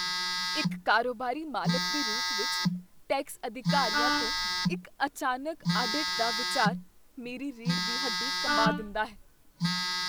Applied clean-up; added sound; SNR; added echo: none; Telephone + Wind instrument, woodwind instrument; -2 dB; none.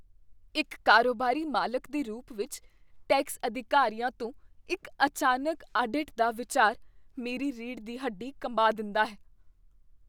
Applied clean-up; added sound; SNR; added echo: none; none; none; none.